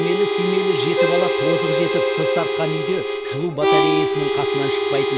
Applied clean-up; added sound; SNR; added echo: none; Keyboard (musical) + Harmonica; -5 dB; none.